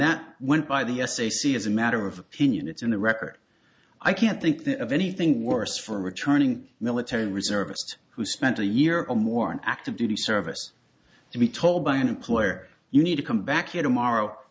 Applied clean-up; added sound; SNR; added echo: none; none; none; none.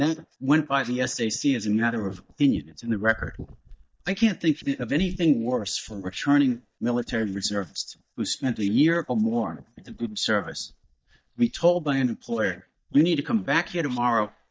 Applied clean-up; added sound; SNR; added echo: neural mask model DeepFilterNet 3.